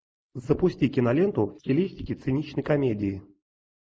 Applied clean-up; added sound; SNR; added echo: neural mask model Resemble Enhance denoiser.